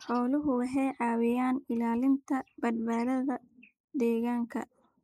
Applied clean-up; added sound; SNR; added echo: neural mask model Resemble Enhance denoiser.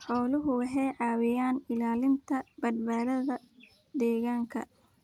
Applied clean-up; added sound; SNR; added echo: none; none; none; none.